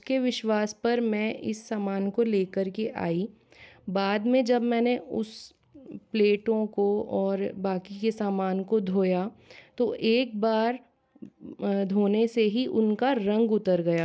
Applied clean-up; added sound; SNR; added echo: none; none; none; none.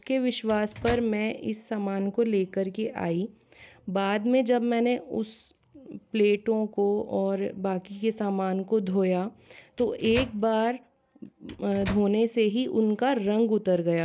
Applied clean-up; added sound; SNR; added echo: none; Microwave oven; 14 dB; none.